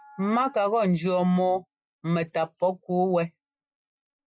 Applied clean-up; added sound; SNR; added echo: classical method Wiener filter.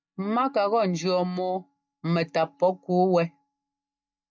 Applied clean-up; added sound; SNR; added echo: neural mask model DeepFilterNet 3.